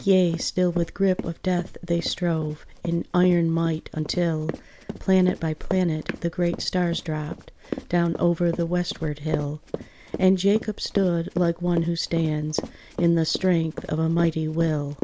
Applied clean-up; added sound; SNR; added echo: none; Run; 13 dB; none.